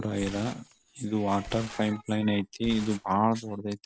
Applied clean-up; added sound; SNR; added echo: none; Tearing; 18 dB; none.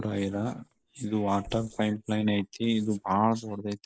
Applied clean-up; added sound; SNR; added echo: neural mask model Resemble Enhance denoiser.